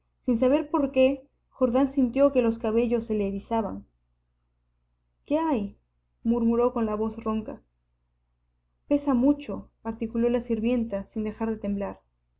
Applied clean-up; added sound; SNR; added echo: none; none; none; none.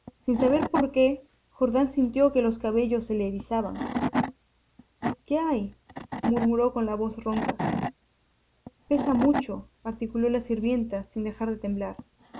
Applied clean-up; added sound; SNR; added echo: none; Wood / Tools; 8 dB; none.